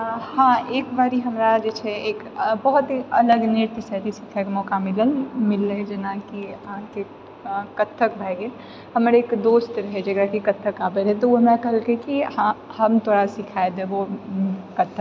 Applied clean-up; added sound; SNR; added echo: none; none; none; none.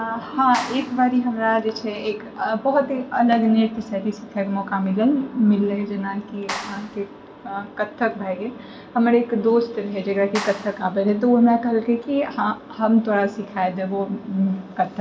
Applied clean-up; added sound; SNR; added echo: none; Clapping; 13 dB; reverberation time 0.2 s.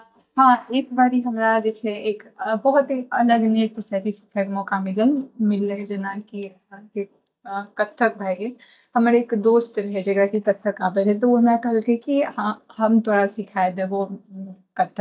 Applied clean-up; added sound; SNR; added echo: neural mask model DeepFilterNet 3.